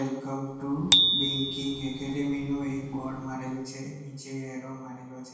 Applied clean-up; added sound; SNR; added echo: none; Bicycle bell; -3 dB; reverberation time 1.2 s.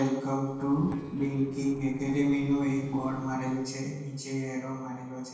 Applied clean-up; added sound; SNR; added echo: neural separator model SepFormer DNS4.